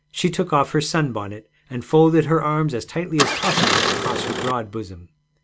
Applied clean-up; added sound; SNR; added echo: none; Engine starting; 0 dB; none.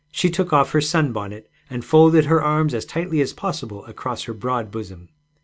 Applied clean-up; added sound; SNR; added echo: none; none; none; none.